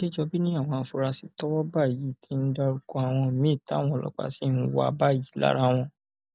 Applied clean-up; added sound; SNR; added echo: none; none; none; none.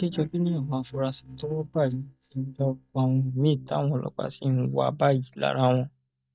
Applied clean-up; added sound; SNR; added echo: neural mask model DeepFilterNet 3.